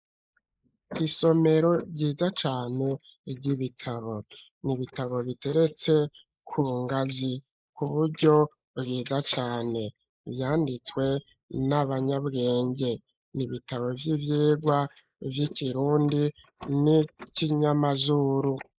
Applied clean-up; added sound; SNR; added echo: neural mask model Resemble Enhance denoiser.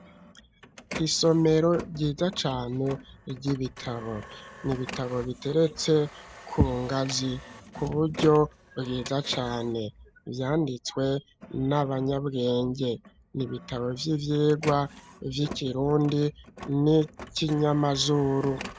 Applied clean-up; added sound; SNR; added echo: none; Printer; 17 dB; none.